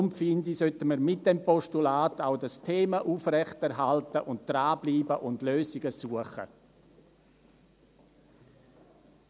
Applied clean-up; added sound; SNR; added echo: none; none; none; none.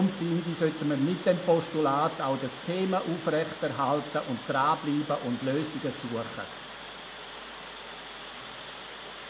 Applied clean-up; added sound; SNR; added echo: none; Water; 12 dB; reverberation time 0.5 s.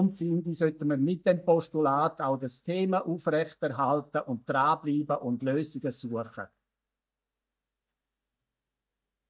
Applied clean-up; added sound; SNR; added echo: neural mask model DeepFilterNet 3.